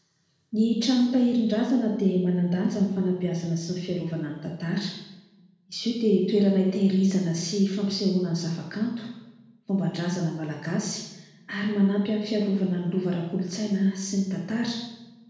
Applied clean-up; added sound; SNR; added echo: none; none; none; reverberation time 1.0 s.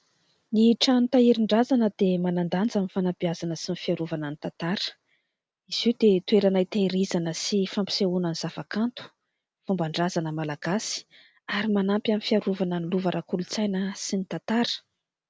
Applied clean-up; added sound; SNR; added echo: none; none; none; none.